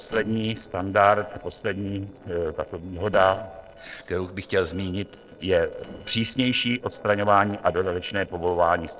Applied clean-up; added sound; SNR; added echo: neural separator model SepFormer DNS4.